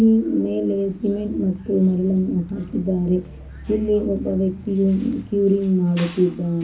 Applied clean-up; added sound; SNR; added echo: none; Bus; 19 dB; reverberation time 0.4 s.